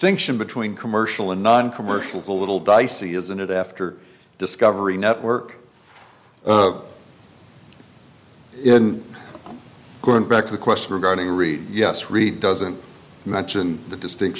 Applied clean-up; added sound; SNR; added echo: none; none; none; none.